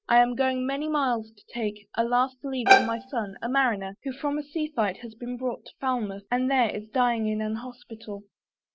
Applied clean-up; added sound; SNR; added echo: none; Bowed string instrument; -3 dB; none.